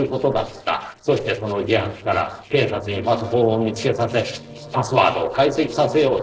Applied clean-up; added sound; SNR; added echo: neural separator model SepFormer DNS4.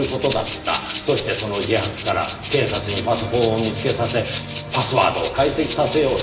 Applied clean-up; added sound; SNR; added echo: none; Rattle (instrument); 8 dB; reverberation time 1.1 s.